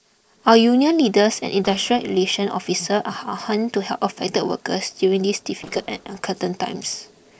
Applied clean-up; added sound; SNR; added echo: neural separator model SepFormer DNS4.